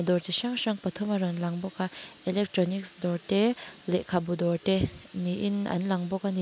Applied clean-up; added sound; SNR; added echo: none; none; none; none.